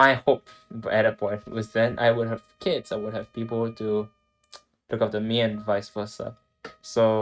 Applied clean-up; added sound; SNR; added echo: neural mask model RNNoise.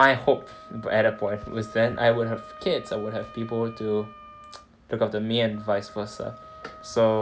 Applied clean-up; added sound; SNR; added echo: none; Wind instrument, woodwind instrument; 19 dB; none.